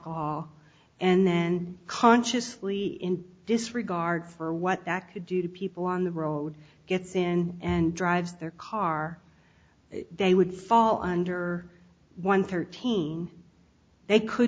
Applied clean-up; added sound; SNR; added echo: none; none; none; none.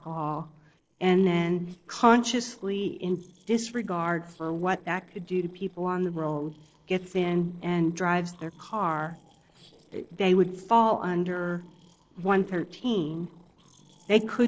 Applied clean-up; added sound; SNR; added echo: neural separator model SepFormer DNS4.